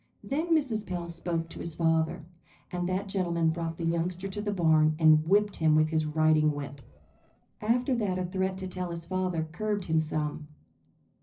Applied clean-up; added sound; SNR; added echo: neural separator model SepFormer DNS4.